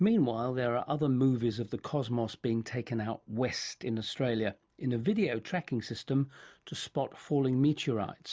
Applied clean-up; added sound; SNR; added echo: none; none; none; none.